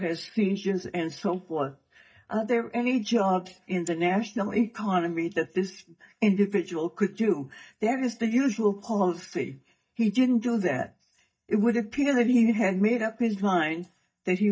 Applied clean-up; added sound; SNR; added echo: neural mask model DeepFilterNet 3.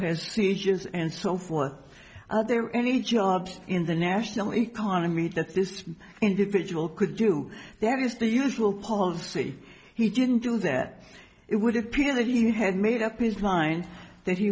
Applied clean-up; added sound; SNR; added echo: none; none; none; none.